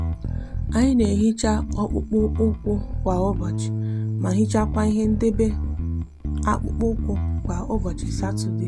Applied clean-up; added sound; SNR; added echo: none; Bass guitar; 1 dB; none.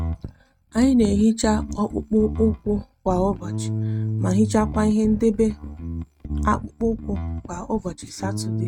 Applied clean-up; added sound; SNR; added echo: neural mask model RNNoise.